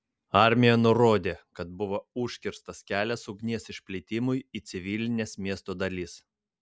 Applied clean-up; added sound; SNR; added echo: none; none; none; none.